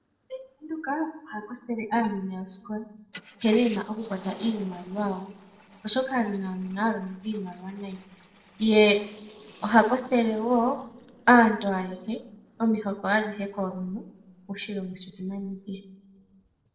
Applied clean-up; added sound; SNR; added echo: neural separator model SepFormer DNS4.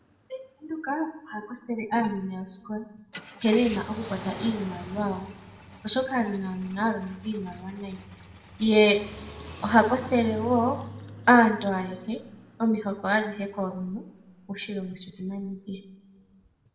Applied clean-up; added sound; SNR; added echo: none; Car; 17 dB; reverberation time 0.7 s.